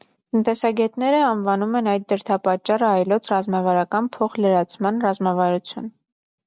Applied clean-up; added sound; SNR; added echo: none; none; none; none.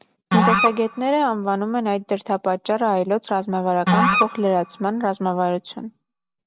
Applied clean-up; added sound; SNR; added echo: none; Musical instrument; 2 dB; none.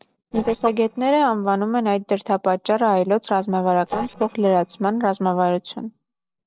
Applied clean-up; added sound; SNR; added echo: neural separator model SepFormer DNS4.